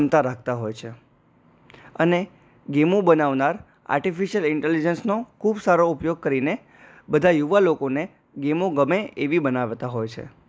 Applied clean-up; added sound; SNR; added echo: none; none; none; none.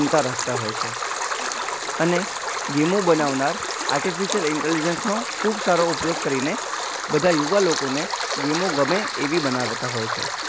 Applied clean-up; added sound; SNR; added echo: none; Stream; 3 dB; none.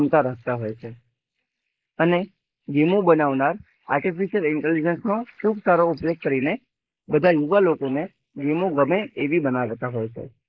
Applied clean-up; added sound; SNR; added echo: neural mask model Resemble Enhance denoiser.